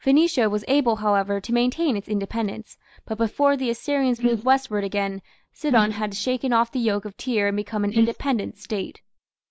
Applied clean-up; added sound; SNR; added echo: neural mask model Resemble Enhance denoiser.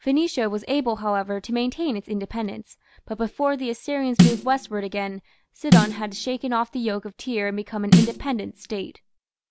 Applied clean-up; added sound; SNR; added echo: none; Snare drum; -4 dB; none.